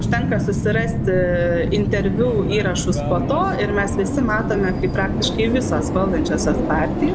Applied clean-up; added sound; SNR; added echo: none; Subway, metro, underground; 0 dB; none.